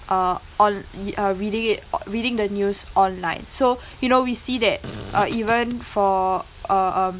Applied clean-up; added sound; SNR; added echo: none; Fart; 13 dB; none.